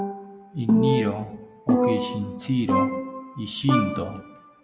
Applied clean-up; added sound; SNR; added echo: none; Percussion; -2 dB; none.